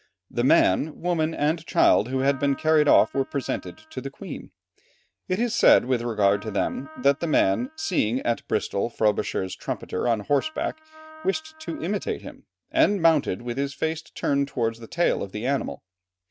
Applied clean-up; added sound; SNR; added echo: neural mask model RNNoise.